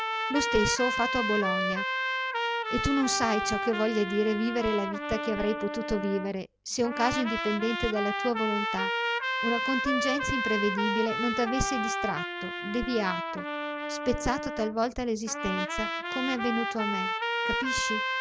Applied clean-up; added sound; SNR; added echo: none; Trumpet; 1 dB; none.